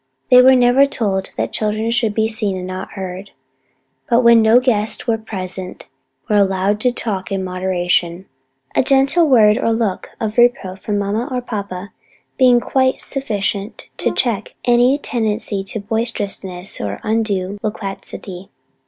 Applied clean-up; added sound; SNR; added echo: none; Brass instrument; 16 dB; none.